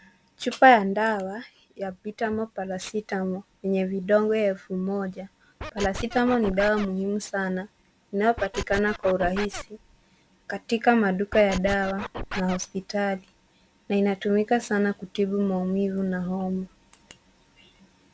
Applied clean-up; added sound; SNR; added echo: none; Scratching (performance technique); 8 dB; none.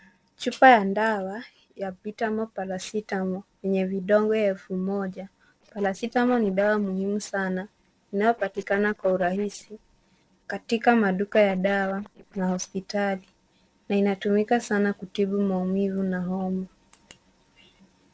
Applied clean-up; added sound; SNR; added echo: neural separator model SepFormer DNS4.